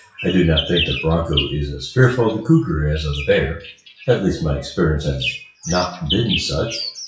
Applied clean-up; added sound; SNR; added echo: classical method WPE with log-MMSE.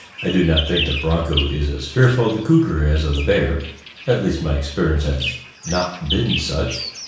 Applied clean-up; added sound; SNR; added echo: none; Bird vocalization, bird call, bird song; 11 dB; reverberation time 0.6 s.